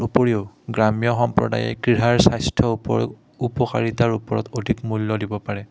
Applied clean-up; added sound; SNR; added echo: none; none; none; none.